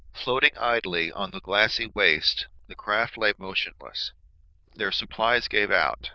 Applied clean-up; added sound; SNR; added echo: neural diffusion model UNIVERSE++.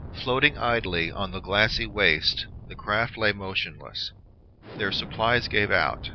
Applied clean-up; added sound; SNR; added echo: none; Explosion; 13 dB; none.